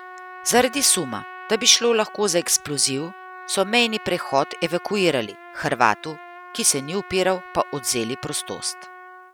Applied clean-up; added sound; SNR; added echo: none; Trumpet; 17 dB; none.